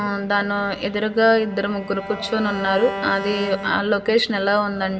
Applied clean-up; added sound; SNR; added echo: none; Bowed string instrument; 12 dB; reverberation time 0.4 s.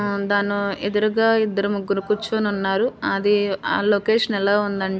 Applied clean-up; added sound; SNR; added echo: none; none; none; none.